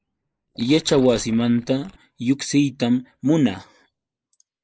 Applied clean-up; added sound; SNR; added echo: neural mask model Resemble Enhance denoiser.